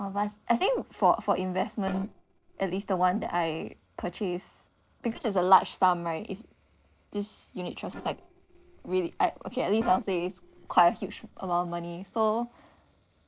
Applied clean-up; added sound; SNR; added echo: neural separator model SepFormer DNS4.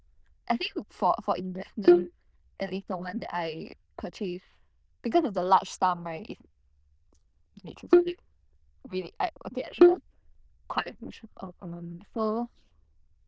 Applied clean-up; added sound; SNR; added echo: neural diffusion model UNIVERSE++.